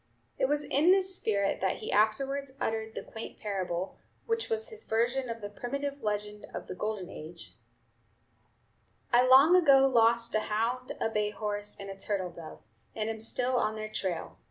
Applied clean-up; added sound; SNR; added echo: none; none; none; none.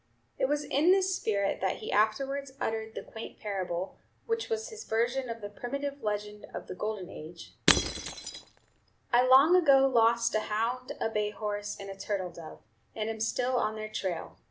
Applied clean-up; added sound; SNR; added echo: none; Shatter / Crushing; 2 dB; none.